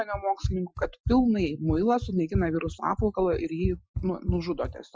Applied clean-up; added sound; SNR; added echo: classical method Wiener filter.